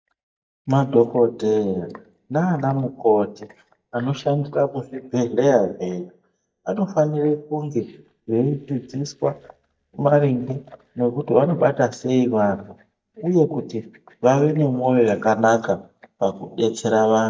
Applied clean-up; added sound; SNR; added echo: neural mask model DeepFilterNet 3.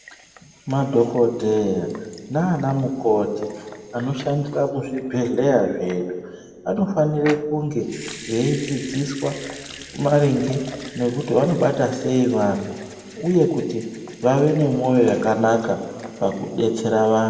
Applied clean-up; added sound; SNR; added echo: none; Sink (filling or washing) / Water tap, faucet / Liquid; 20 dB; reverberation time 1.7 s.